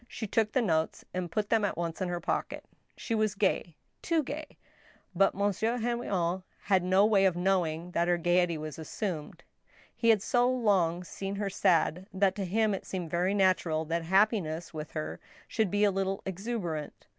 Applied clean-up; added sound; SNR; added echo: none; none; none; none.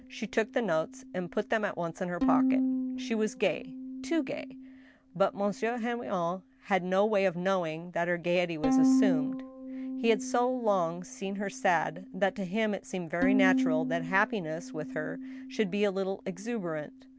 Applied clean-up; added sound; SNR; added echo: none; Bowed string instrument; 3 dB; none.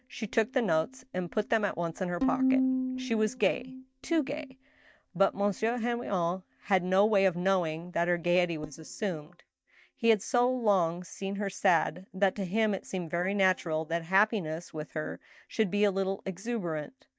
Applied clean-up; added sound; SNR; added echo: neural mask model DeepFilterNet 3.